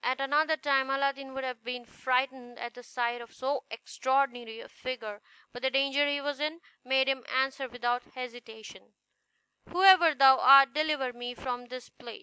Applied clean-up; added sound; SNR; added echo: none; none; none; none.